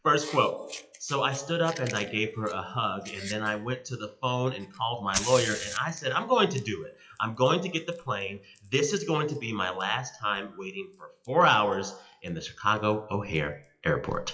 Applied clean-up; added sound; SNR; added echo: classical method WPE with log-MMSE.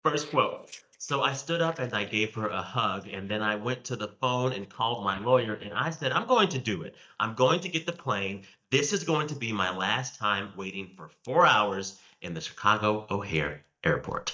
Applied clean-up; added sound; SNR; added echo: neural mask model DeepFilterNet 3.